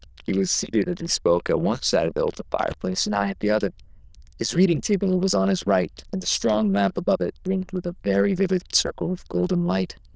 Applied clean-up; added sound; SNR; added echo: neural diffusion model UNIVERSE++.